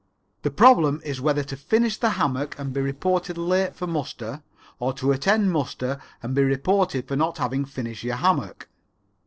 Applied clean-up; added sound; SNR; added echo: neural separator model SepFormer DNS4.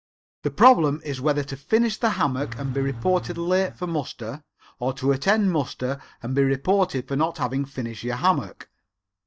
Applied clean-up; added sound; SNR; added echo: neural mask model DeepFilterNet 3.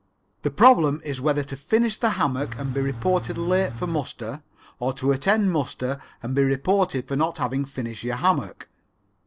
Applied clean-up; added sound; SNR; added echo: none; Engine / Truck; 9 dB; none.